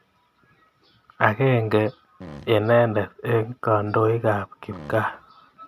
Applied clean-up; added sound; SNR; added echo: none; Fart; 18 dB; none.